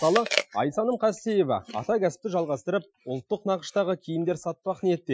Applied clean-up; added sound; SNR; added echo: classical method Wiener filter.